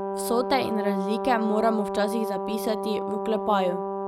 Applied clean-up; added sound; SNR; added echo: none; Brass instrument; 3 dB; none.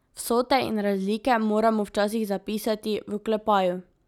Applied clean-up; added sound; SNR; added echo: none; none; none; none.